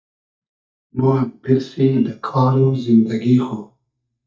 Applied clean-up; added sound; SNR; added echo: neural mask model DeepFilterNet 3.